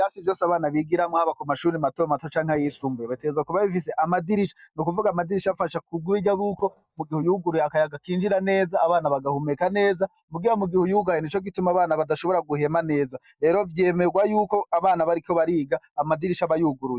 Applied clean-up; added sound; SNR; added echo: neural mask model DeepFilterNet 3.